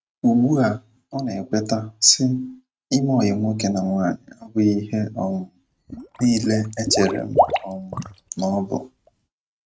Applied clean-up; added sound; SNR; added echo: neural mask model RNNoise.